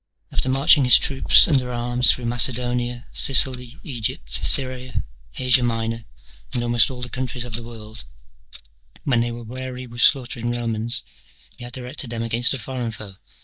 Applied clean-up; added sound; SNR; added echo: neural mask model DeepFilterNet 3.